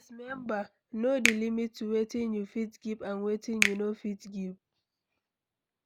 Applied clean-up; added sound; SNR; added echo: none; Finger snapping; 3 dB; none.